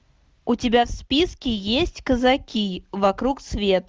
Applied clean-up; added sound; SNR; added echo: none; none; none; none.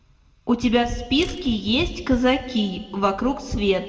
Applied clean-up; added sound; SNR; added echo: none; Slam; 19 dB; reverberation time 1.1 s.